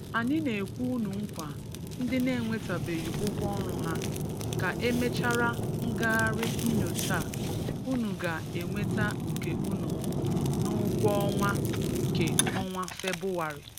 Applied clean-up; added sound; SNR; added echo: none; Fire; -1 dB; none.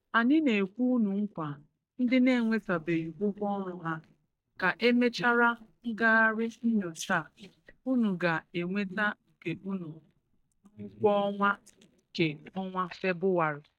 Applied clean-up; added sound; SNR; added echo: neural mask model DeepFilterNet 3.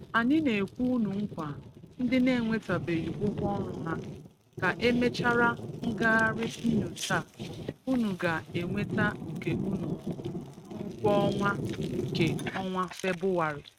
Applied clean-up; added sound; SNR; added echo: neural mask model RNNoise.